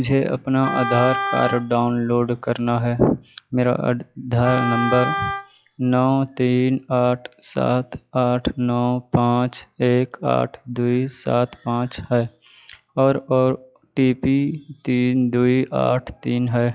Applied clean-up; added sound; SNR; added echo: classical method log-MMSE.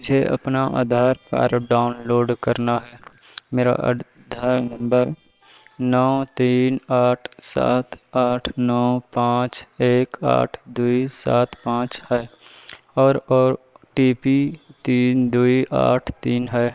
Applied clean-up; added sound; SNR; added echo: neural separator model SepFormer WHAM!.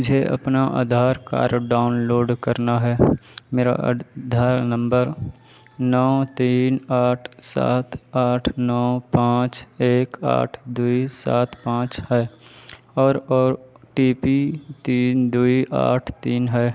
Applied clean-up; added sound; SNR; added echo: none; none; none; none.